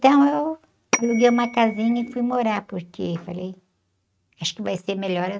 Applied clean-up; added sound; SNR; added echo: neural mask model RNNoise.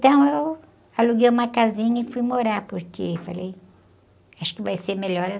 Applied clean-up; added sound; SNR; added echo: none; none; none; none.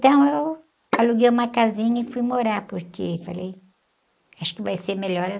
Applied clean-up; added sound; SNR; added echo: neural mask model Resemble Enhance denoiser.